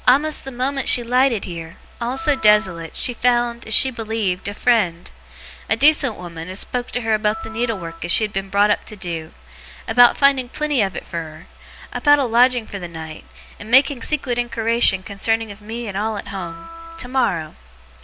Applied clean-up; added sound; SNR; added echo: none; Wind instrument, woodwind instrument; 15 dB; none.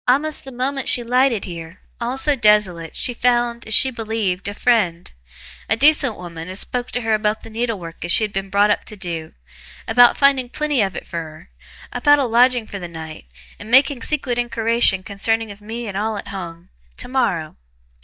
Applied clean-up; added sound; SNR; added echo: neural mask model DeepFilterNet 3.